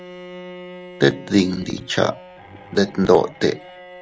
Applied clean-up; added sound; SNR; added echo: none; Bowed string instrument; 18 dB; none.